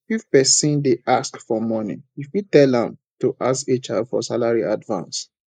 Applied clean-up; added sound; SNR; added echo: neural mask model Resemble Enhance denoiser.